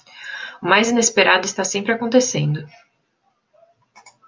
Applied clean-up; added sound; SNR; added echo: none; none; none; none.